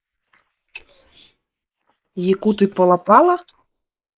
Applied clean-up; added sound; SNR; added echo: neural mask model Resemble Enhance denoiser.